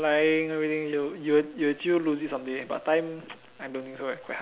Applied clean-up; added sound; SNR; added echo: none; none; none; none.